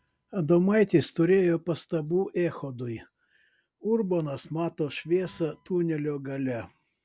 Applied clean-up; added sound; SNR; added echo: none; none; none; none.